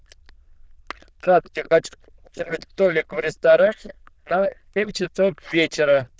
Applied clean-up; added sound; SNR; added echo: neural diffusion model UNIVERSE++.